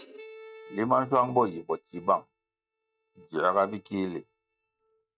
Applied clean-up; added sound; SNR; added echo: neural mask model RNNoise.